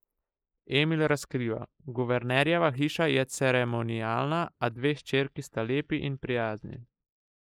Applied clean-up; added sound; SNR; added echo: neural mask model Resemble Enhance denoiser.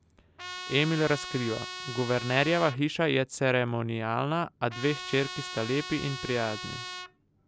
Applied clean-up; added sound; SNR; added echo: none; Trumpet; 10 dB; none.